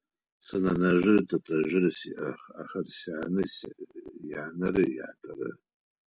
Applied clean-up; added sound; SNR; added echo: none; none; none; none.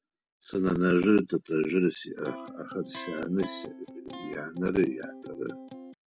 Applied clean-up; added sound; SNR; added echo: none; Electric guitar; 14 dB; none.